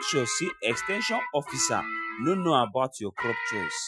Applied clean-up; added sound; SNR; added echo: classical method Wiener filter.